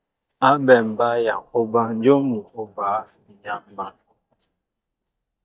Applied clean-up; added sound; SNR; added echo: neural mask model DeepFilterNet 3.